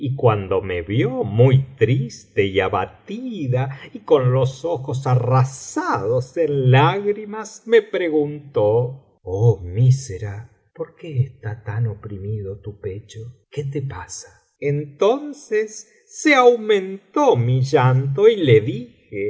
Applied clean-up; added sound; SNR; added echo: none; none; none; none.